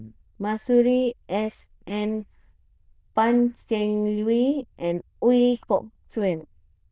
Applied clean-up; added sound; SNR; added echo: neural diffusion model UNIVERSE++.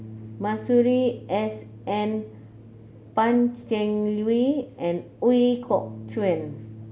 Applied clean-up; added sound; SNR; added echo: none; Bass guitar; 18 dB; none.